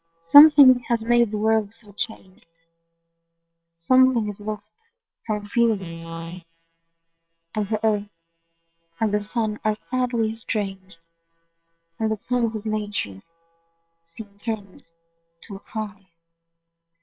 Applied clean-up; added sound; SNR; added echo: neural separator model SepFormer WHAM!.